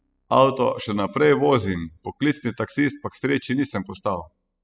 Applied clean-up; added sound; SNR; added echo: classical method spectral subtraction.